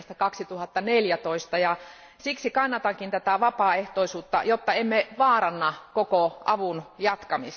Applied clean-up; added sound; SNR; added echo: none; none; none; none.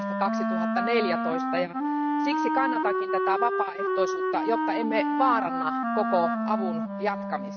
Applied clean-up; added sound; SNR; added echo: neural mask model RNNoise.